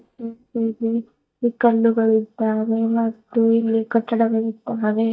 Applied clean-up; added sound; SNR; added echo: neural mask model DeepFilterNet 3.